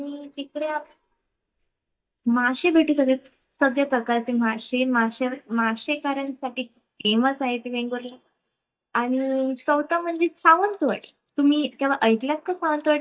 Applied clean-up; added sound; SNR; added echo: neural mask model DeepFilterNet 3.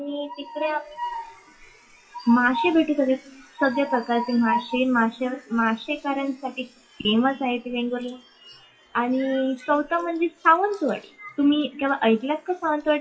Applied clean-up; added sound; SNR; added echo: classical method WPE with log-MMSE.